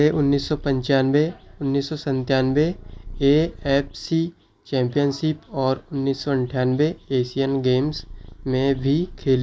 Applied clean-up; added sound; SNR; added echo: none; Purr; 19 dB; none.